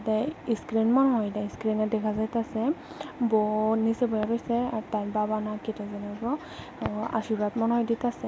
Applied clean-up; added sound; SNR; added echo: none; none; none; none.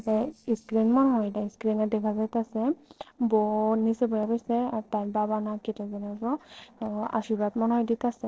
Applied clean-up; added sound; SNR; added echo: neural separator model SepFormer DNS4.